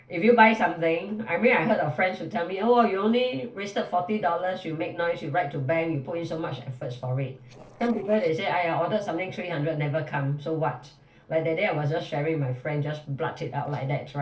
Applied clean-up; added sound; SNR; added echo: neural separator model SepFormer DNS4.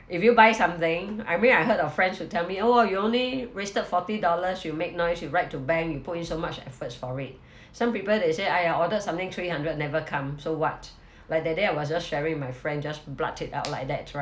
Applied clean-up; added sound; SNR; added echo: none; none; none; none.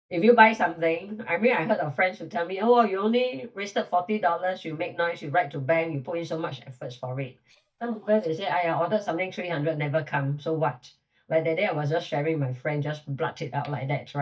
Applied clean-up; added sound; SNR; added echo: neural mask model DeepFilterNet 3.